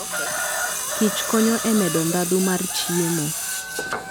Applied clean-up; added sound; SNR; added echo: none; Tools + Chicken, rooster; 3 dB; none.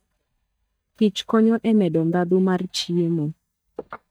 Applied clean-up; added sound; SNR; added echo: neural mask model DeepFilterNet 3.